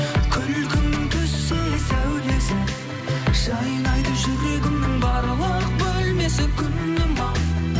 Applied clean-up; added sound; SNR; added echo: none; none; none; none.